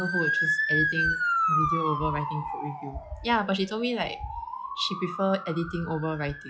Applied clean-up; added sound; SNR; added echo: classical method log-MMSE.